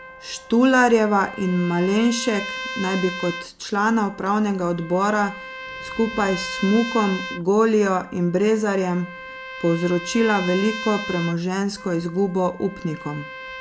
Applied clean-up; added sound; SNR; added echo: none; Trumpet; 12 dB; none.